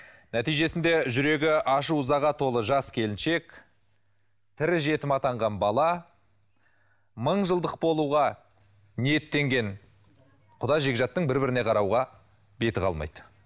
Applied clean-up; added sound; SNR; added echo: none; none; none; none.